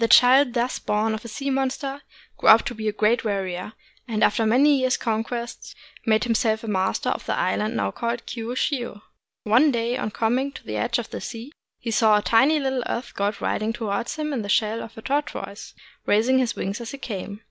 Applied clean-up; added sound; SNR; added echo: none; none; none; none.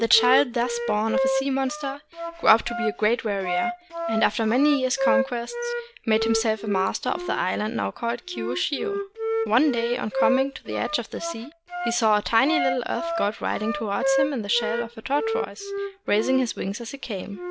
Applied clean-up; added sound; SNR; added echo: none; Wind instrument, woodwind instrument; 4 dB; none.